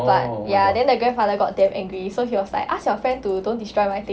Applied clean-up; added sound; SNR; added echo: none; none; none; none.